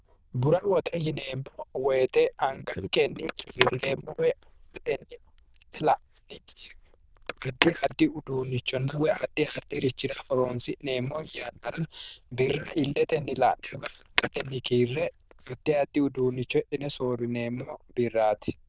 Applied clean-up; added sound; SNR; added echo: neural diffusion model UNIVERSE++.